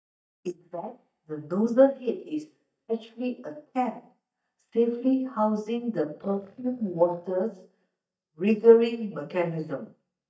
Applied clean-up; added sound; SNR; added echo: neural mask model DeepFilterNet 3.